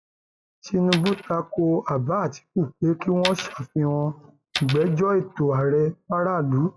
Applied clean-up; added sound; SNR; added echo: classical method log-MMSE.